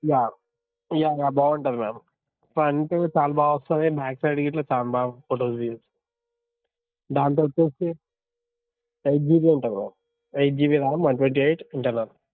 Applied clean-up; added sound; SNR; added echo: neural mask model DeepFilterNet 3.